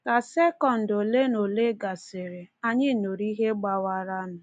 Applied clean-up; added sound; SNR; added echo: none; none; none; none.